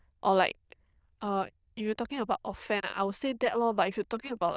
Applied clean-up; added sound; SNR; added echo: neural diffusion model UNIVERSE++.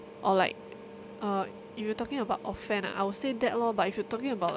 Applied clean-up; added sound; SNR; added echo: none; Mechanical fan; 15 dB; none.